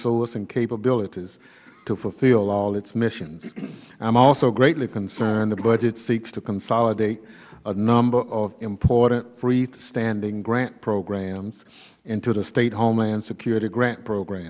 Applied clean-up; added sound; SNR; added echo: none; none; none; none.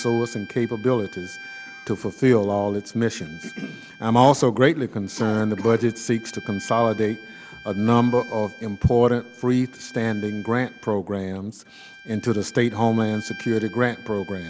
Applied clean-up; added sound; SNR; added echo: none; Bowed string instrument; 20 dB; none.